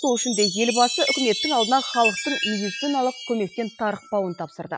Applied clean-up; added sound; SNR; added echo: classical method Wiener filter.